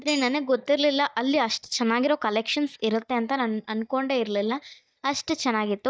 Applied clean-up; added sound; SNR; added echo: neural mask model DeepFilterNet 3.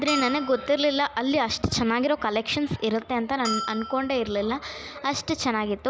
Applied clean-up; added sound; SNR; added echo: none; Bell; 11 dB; none.